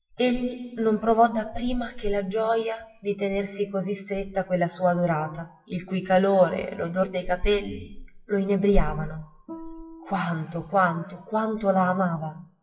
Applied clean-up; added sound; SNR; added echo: classical method WPE with log-MMSE.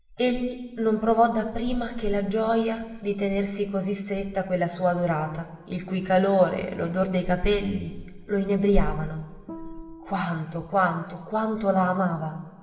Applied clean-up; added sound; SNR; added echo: none; Guitar; 17 dB; reverberation time 2.5 s.